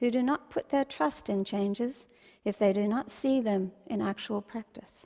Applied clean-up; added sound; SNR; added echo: none; none; none; none.